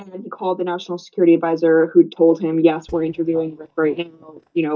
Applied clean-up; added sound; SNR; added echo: neural mask model DeepFilterNet 3.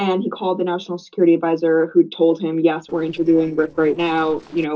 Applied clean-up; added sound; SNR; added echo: neural separator model SepFormer DNS4.